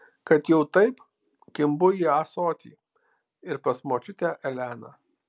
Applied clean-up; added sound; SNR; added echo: none; none; none; none.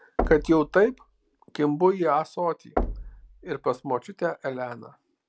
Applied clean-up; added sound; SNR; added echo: none; Knock; 9 dB; none.